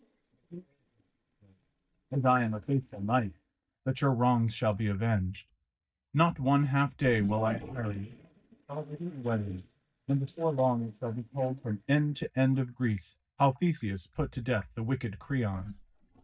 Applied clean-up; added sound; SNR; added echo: neural mask model DeepFilterNet 3.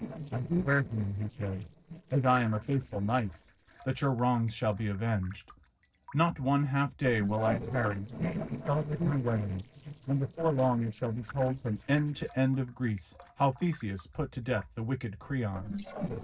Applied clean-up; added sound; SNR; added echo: neural separator model SepFormer DNS4.